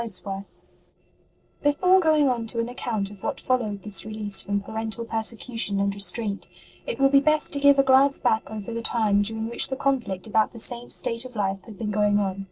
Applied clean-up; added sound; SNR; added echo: neural separator model SepFormer DNS4.